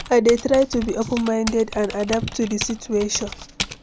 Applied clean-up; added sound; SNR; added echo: none; Typing; 12 dB; none.